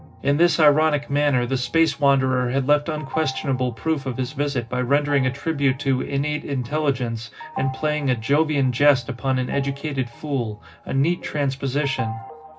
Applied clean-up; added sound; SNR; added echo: none; Organ; 17 dB; reverberation time 0.4 s.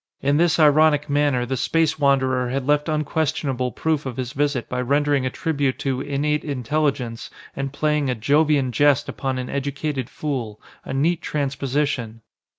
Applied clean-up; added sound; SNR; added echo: none; none; none; none.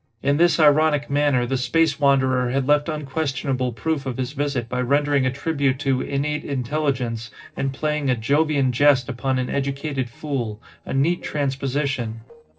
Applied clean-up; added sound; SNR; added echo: neural separator model SepFormer DNS4.